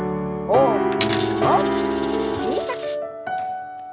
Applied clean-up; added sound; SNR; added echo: none; Coin (dropping); 15 dB; none.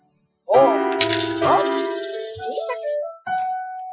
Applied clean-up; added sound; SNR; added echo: classical method Wiener filter.